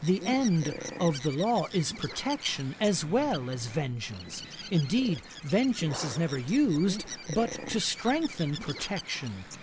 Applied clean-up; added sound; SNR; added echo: none; Bird; 12 dB; none.